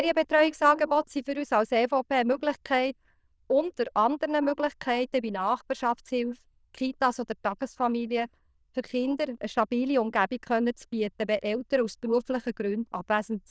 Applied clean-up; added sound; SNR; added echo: neural diffusion model UNIVERSE++.